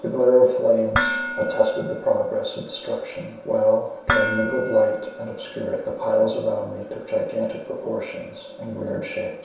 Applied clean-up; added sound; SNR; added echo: none; Dishes, pots, and pans; 6 dB; reverberation time 0.7 s.